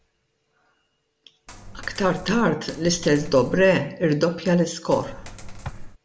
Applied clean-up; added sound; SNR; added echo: none; Coin (dropping); 13 dB; none.